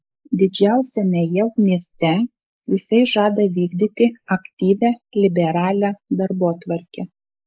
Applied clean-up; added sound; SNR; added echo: neural mask model Resemble Enhance denoiser.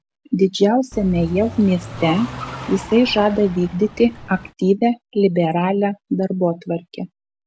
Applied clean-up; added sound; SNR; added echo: none; Car; 13 dB; none.